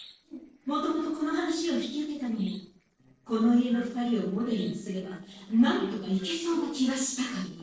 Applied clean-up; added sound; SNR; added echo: neural separator model SepFormer DNS4.